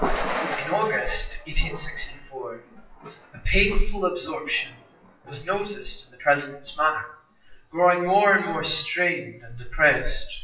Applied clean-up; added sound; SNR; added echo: classical method WPE with log-MMSE.